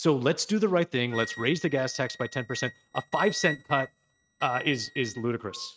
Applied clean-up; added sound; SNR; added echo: neural mask model RNNoise.